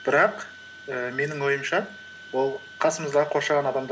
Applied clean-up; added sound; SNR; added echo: none; Wind instrument, woodwind instrument; 19 dB; none.